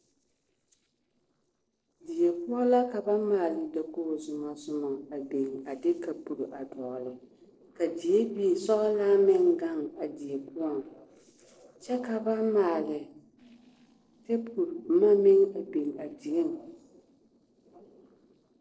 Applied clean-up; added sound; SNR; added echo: neural separator model SepFormer DNS4.